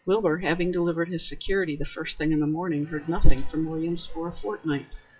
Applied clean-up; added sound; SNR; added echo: classical method WPE with log-MMSE.